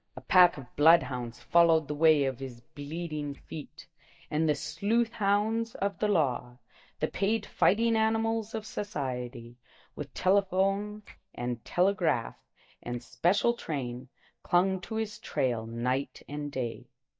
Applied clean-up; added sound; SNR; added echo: neural mask model DeepFilterNet 3.